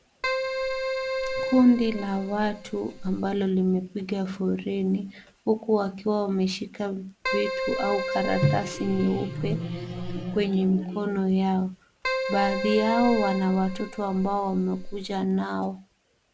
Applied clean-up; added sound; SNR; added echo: none; Keyboard (musical) + Microwave oven; 4 dB; none.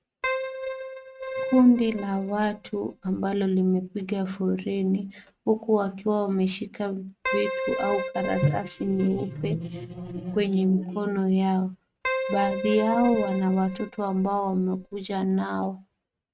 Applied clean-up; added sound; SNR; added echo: neural mask model RNNoise.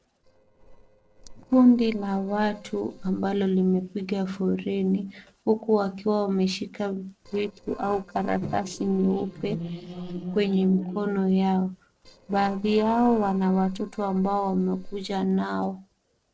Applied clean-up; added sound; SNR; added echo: neural separator model SepFormer DNS4.